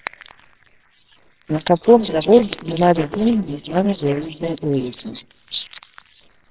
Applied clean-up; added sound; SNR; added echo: neural separator model SepFormer WHAMR!.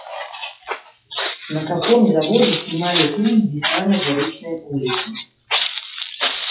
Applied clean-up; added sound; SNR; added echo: classical method WPE with log-MMSE.